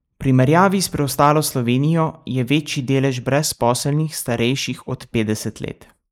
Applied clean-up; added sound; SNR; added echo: neural mask model Resemble Enhance denoiser.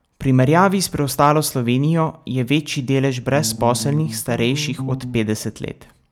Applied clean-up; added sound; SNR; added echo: none; Bass guitar; 9 dB; none.